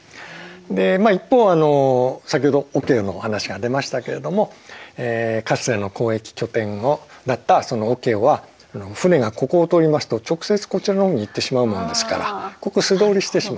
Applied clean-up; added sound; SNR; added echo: none; none; none; none.